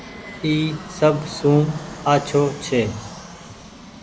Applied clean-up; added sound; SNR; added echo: none; Fixed-wing aircraft, airplane; 14 dB; none.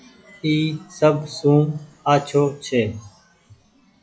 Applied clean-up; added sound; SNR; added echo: classical method log-MMSE.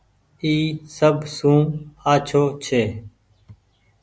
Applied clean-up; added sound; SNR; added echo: none; none; none; none.